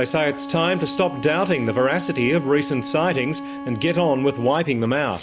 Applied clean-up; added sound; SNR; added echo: none; Bowed string instrument; 11 dB; none.